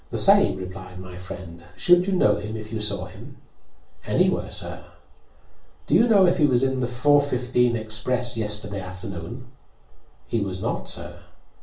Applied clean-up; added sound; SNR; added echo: none; none; none; reverberation time 0.4 s.